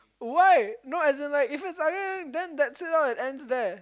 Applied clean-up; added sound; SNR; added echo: none; none; none; none.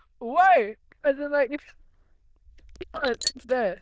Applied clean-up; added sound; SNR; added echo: neural diffusion model UNIVERSE++.